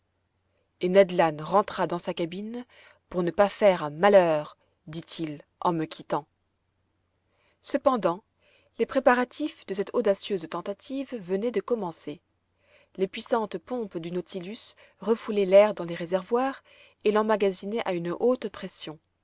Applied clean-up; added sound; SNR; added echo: none; none; none; none.